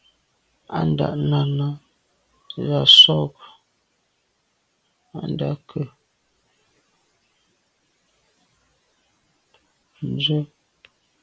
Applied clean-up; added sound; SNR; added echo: none; none; none; none.